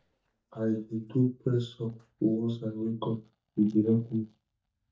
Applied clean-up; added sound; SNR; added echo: neural mask model DeepFilterNet 3.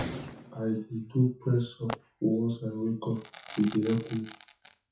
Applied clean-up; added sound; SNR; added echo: classical method WPE with log-MMSE.